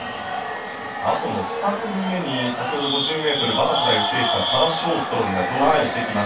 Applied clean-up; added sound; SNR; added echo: none; none; none; reverberation time 0.2 s.